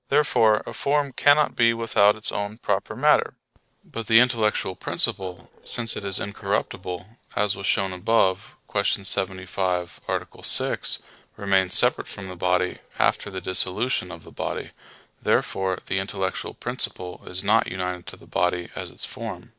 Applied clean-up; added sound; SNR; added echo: neural separator model SepFormer DNS4.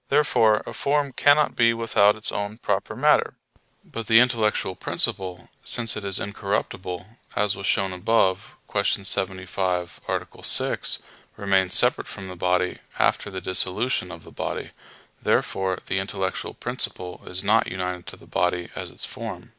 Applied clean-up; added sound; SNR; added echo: none; none; none; none.